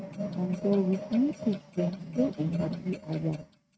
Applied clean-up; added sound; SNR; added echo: neural mask model RNNoise.